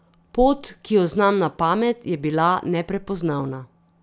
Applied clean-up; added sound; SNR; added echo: none; none; none; none.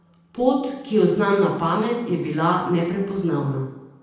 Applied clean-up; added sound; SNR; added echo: none; none; none; reverberation time 0.9 s.